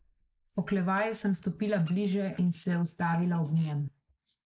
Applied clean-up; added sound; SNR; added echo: neural mask model Resemble Enhance denoiser.